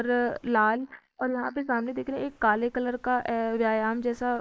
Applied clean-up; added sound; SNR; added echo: neural mask model Resemble Enhance denoiser.